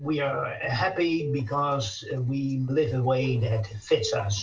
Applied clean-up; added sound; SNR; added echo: neural separator model SepFormer DNS4.